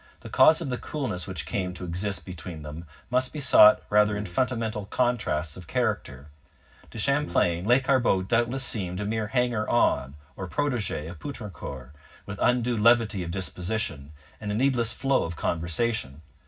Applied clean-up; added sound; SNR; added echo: none; Brass instrument; 17 dB; reverberation time 0.4 s.